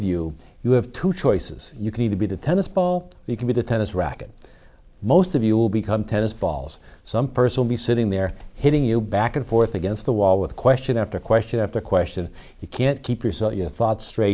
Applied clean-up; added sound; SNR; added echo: none; none; none; none.